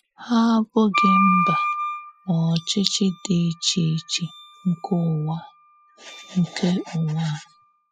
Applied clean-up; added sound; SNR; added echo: classical method spectral subtraction.